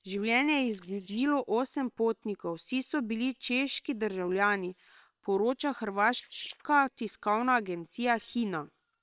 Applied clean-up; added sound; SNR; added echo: neural separator model SepFormer WHAM!.